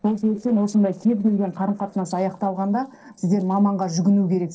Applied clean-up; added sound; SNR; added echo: neural separator model SepFormer DNS4.